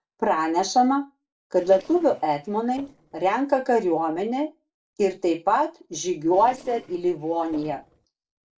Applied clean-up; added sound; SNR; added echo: neural separator model SepFormer DNS4.